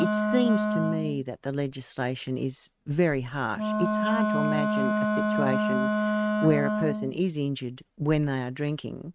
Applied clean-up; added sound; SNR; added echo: neural mask model RNNoise.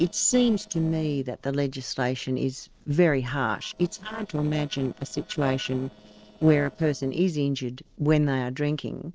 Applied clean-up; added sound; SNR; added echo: neural separator model SepFormer DNS4.